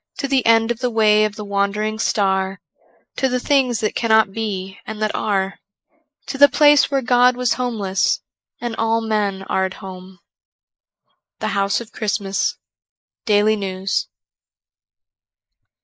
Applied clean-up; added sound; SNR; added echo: neural mask model Resemble Enhance denoiser.